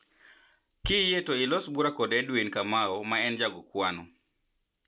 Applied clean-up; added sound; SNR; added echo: neural separator model SepFormer DNS4.